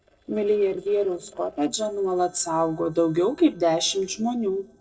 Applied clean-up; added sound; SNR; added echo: neural separator model SepFormer DNS4.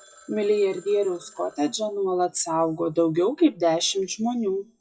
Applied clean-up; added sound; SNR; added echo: classical method WPE with log-MMSE.